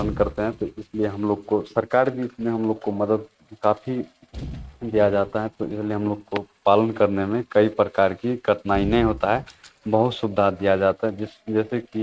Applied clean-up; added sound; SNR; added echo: neural mask model RNNoise.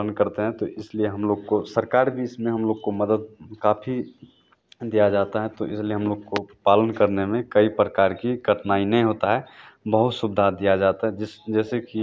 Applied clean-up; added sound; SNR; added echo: none; none; none; none.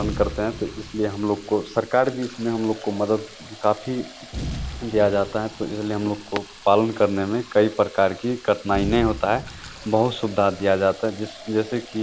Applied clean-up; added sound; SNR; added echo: none; Boom + Fill (with liquid); 13 dB; none.